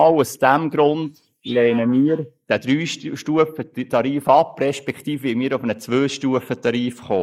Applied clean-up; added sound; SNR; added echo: neural mask model Resemble Enhance denoiser.